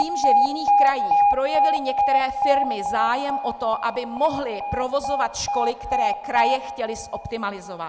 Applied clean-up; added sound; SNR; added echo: none; Alarm; -3 dB; none.